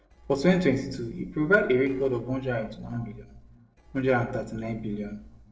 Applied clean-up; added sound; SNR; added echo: neural separator model SepFormer DNS4.